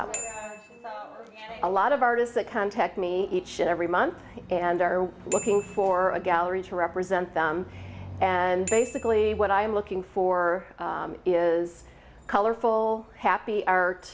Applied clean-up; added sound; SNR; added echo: none; Bicycle bell; 17 dB; none.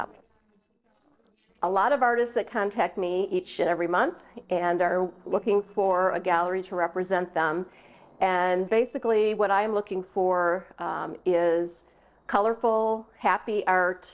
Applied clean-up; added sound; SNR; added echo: neural separator model SepFormer DNS4.